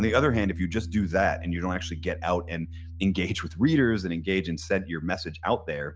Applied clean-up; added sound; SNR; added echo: none; Piano; 11 dB; none.